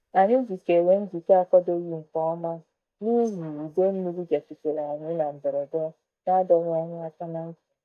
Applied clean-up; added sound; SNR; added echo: neural mask model DeepFilterNet 3.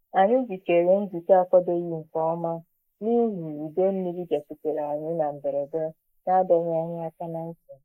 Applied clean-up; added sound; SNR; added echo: neural mask model Resemble Enhance denoiser.